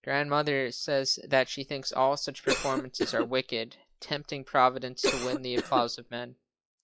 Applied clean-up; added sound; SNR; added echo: classical method log-MMSE.